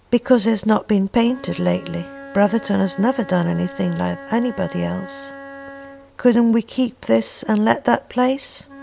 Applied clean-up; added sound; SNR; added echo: none; Wind instrument, woodwind instrument; 18 dB; none.